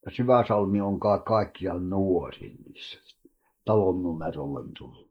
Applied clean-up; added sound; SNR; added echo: neural mask model Resemble Enhance denoiser.